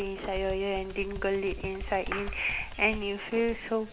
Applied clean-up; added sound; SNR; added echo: none; Computer keyboard; 9 dB; none.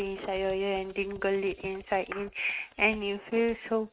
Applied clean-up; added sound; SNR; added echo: neural mask model RNNoise.